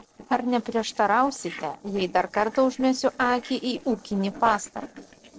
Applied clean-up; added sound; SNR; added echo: neural separator model SepFormer DNS4.